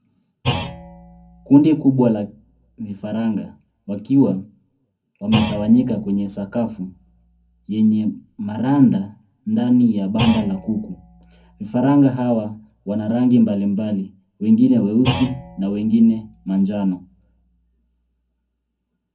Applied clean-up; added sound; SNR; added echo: none; Thump, thud; 13 dB; reverberation time 0.4 s.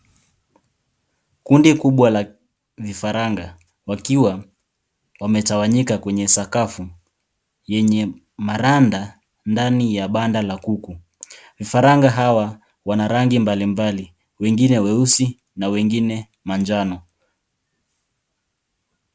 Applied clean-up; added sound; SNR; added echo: none; none; none; none.